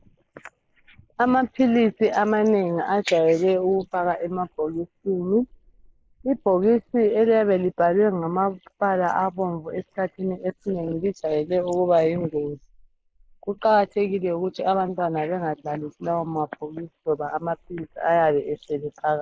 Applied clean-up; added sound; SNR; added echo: neural mask model Resemble Enhance denoiser.